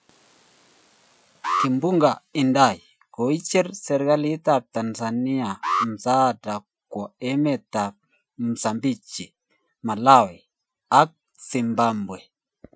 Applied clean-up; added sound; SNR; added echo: classical method Wiener filter.